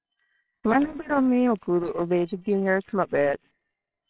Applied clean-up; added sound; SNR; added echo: neural separator model SepFormer WHAMR!.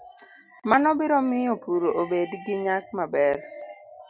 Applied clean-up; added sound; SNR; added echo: none; none; none; none.